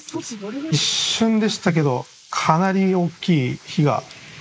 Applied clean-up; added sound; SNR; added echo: neural mask model Resemble Enhance denoiser.